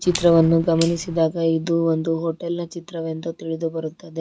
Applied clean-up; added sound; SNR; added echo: none; Clock; 15 dB; none.